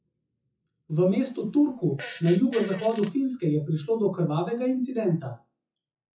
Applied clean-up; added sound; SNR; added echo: classical method WPE with log-MMSE.